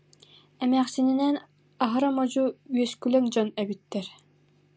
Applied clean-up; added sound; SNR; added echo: none; none; none; none.